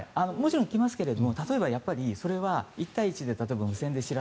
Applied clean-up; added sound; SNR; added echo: none; none; none; none.